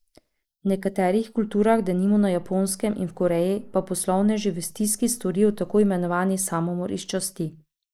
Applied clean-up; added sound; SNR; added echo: neural mask model Resemble Enhance denoiser.